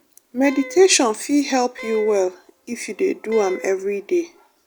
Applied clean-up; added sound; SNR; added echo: none; Wind instrument, woodwind instrument; 18 dB; none.